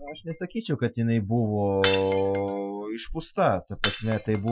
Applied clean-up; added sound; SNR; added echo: classical method Wiener filter.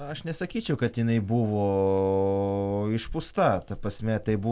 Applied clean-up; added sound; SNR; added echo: none; none; none; none.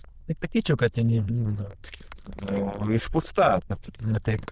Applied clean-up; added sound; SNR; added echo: neural diffusion model UNIVERSE++.